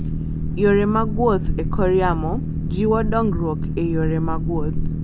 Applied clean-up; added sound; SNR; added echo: none; Boat, Water vehicle; 1 dB; none.